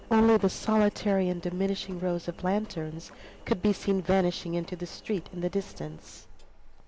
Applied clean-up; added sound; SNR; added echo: none; Engine; 19 dB; none.